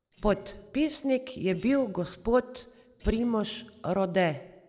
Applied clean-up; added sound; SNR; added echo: neural separator model SepFormer DNS4.